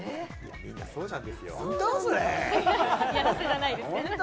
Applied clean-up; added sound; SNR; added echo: none; Bird; 17 dB; none.